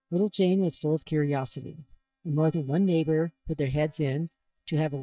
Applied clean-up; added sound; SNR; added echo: neural mask model DeepFilterNet 3.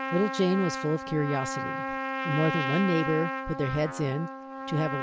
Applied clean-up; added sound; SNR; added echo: none; Trumpet; 4 dB; none.